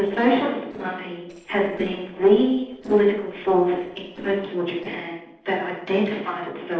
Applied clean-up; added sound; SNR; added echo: neural separator model SepFormer DNS4.